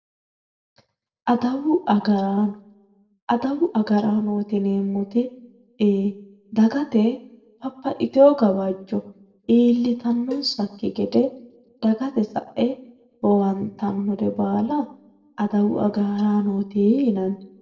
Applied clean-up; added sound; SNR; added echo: none; Cowbell; 18 dB; reverberation time 0.4 s.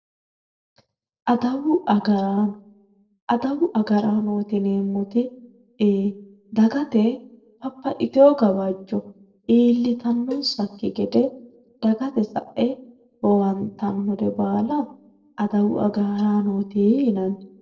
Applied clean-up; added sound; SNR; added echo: neural separator model SepFormer DNS4.